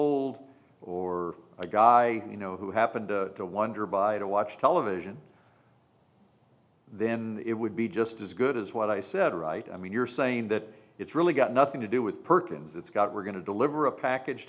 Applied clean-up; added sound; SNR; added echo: none; none; none; none.